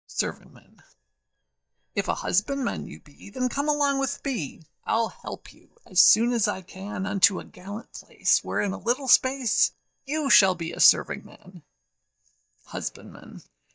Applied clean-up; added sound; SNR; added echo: neural mask model DeepFilterNet 3.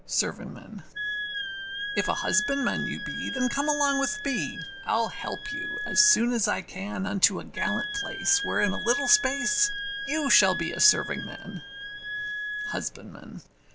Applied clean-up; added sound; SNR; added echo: none; Wind instrument, woodwind instrument; 6 dB; none.